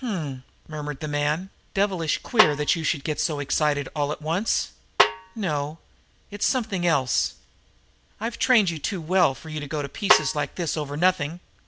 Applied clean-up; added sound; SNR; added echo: none; Snare drum; 0 dB; none.